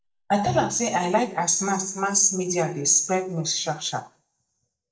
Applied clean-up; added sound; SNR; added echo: neural mask model DeepFilterNet 3.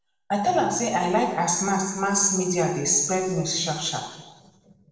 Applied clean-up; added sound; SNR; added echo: neural separator model SepFormer DNS4.